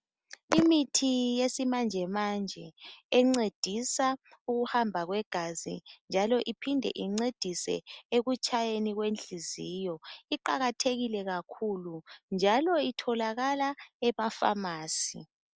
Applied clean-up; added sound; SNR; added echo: none; none; none; none.